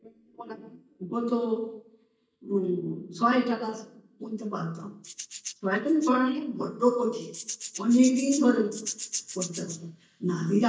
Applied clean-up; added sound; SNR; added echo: neural mask model DeepFilterNet 3.